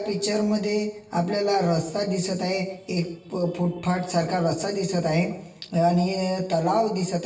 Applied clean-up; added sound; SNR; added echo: none; none; none; reverberation time 0.8 s.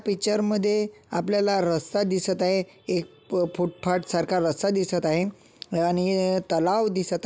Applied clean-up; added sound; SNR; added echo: none; none; none; none.